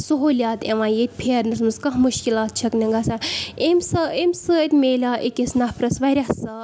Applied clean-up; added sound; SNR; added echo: none; none; none; none.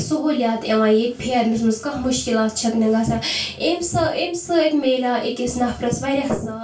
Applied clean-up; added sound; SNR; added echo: none; none; none; reverberation time 0.2 s.